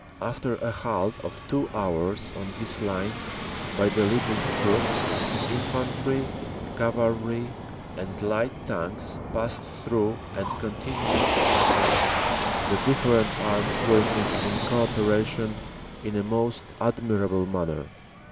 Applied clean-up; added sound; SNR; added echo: none; Fixed-wing aircraft, airplane + Motor vehicle (road); 2 dB; none.